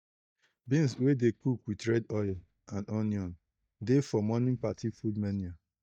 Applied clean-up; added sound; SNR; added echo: neural mask model DeepFilterNet 3.